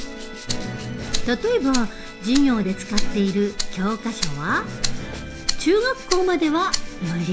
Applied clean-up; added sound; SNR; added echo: none; Rattle (instrument); 4 dB; reverberation time 0.5 s.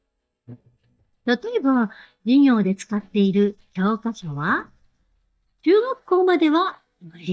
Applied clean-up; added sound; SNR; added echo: neural mask model DeepFilterNet 3.